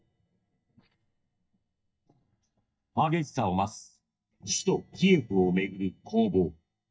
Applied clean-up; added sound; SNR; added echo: neural mask model DeepFilterNet 3.